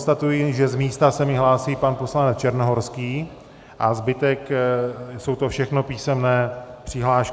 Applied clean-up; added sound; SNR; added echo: none; none; none; none.